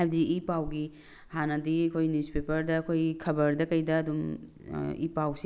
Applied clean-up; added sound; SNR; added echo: none; none; none; none.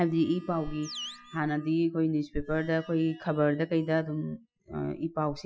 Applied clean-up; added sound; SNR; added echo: classical method Wiener filter.